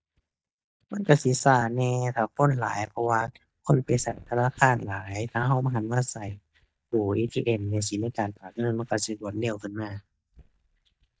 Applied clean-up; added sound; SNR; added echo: neural mask model DeepFilterNet 3.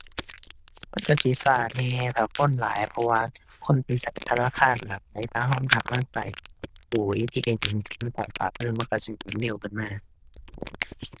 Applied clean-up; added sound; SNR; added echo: neural diffusion model UNIVERSE++.